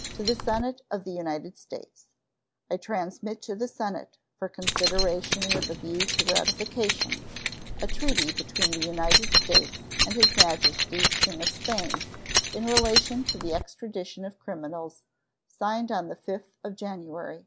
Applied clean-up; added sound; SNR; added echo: none; Keys jangling; -3 dB; none.